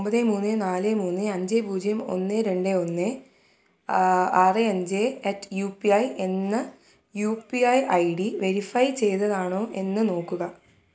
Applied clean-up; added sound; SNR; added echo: none; none; none; none.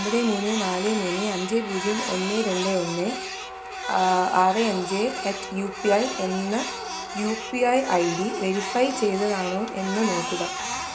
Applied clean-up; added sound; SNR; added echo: none; Printer; 6 dB; none.